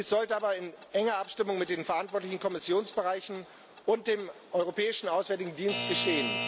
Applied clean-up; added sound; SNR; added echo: none; Alarm / Clock; 10 dB; none.